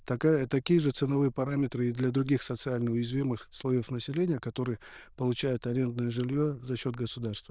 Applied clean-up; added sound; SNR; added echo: neural diffusion model UNIVERSE++.